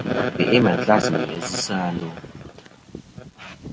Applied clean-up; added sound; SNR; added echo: none; Bird vocalization, bird call, bird song; 14 dB; none.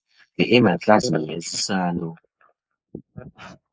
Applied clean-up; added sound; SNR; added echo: neural mask model Resemble Enhance denoiser.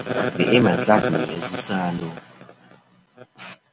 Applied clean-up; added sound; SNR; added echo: none; none; none; none.